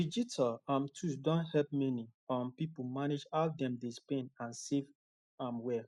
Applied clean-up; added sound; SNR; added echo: none; none; none; none.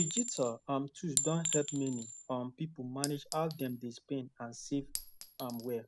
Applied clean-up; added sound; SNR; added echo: none; Chink, clink; 4 dB; none.